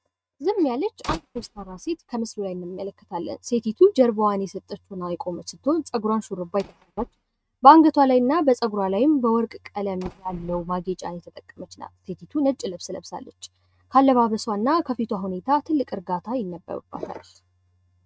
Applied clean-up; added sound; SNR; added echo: neural mask model RNNoise.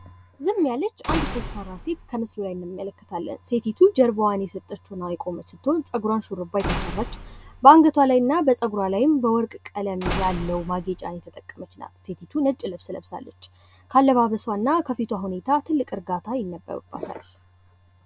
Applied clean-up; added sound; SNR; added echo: none; Slam / Wood; 10 dB; none.